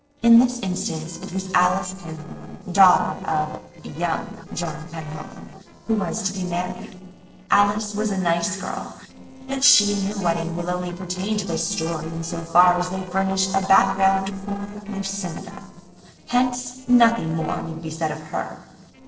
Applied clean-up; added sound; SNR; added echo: neural separator model SepFormer DNS4.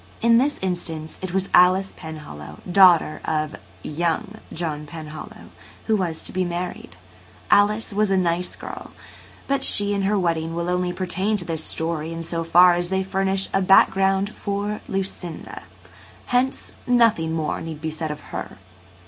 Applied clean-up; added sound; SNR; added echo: none; none; none; none.